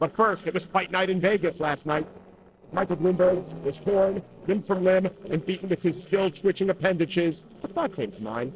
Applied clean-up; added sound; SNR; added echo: neural separator model SepFormer DNS4.